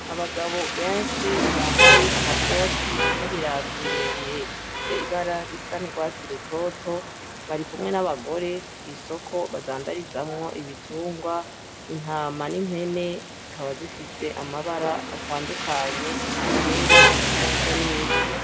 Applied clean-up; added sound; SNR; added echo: none; Rain; -5 dB; reverberation time 1.5 s.